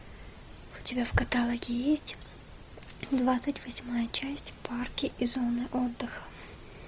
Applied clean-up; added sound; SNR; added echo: none; none; none; none.